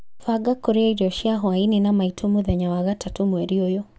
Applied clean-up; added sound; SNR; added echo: none; none; none; none.